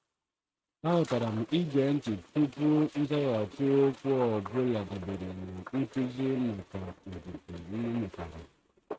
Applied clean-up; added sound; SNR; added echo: neural mask model RNNoise.